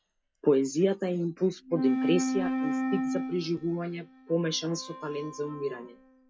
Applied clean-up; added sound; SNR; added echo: classical method log-MMSE.